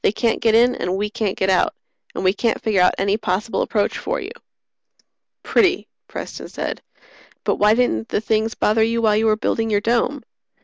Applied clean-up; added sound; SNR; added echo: none; none; none; none.